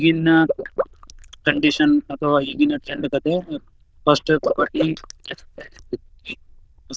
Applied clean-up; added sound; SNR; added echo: neural diffusion model UNIVERSE++.